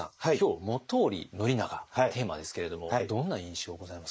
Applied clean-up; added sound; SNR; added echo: neural mask model Resemble Enhance denoiser.